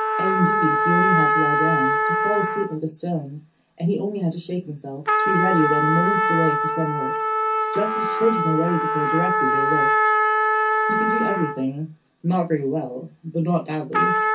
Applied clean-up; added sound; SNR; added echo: none; Trumpet; -3 dB; reverberation time 0.3 s.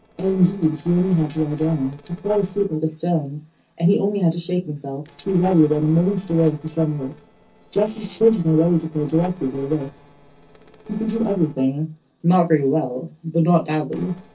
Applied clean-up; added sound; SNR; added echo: neural separator model SepFormer DNS4.